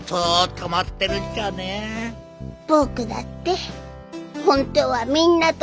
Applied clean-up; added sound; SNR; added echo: none; none; none; none.